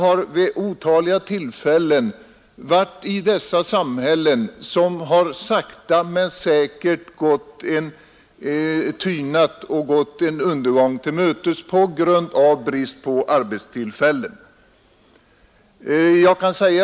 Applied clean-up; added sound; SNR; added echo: none; none; none; none.